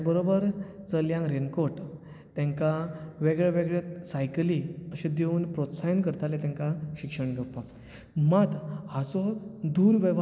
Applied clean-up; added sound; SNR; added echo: none; none; none; none.